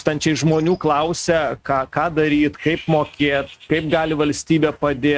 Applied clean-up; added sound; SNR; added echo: neural mask model RNNoise.